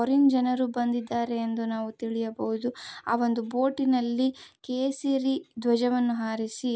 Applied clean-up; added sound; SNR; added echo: none; none; none; none.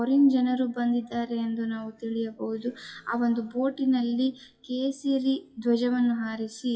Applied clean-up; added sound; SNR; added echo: classical method WPE with log-MMSE.